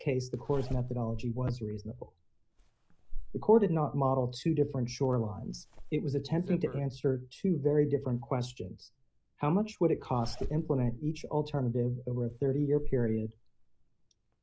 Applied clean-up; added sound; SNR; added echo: none; Zipper (clothing); 11 dB; none.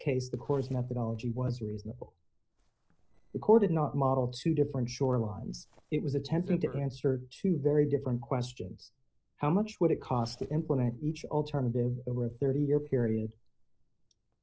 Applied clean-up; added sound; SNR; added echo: neural separator model SepFormer DNS4.